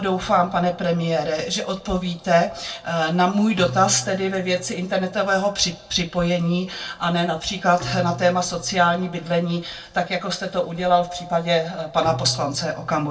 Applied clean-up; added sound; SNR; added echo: none; Bowed string instrument; 17 dB; reverberation time 0.2 s.